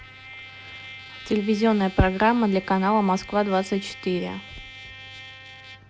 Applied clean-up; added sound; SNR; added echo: none; Trumpet; 17 dB; none.